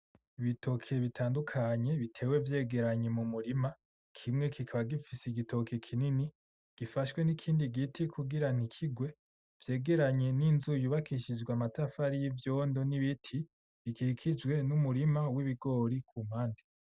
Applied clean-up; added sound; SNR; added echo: none; none; none; none.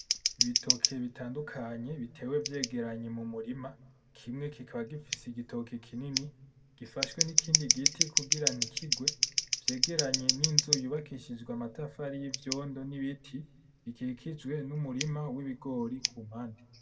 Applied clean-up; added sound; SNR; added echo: none; Scissors; -3 dB; reverberation time 0.7 s.